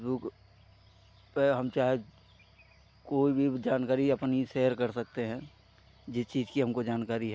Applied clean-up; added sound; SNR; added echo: none; none; none; none.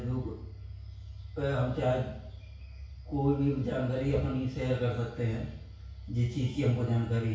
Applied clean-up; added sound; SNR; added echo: none; none; none; reverberation time 0.6 s.